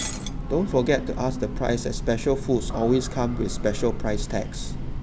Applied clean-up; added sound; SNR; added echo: none; Shatter + Train / Breathing; 4 dB; none.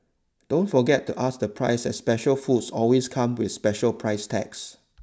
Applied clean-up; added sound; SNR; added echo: none; none; none; none.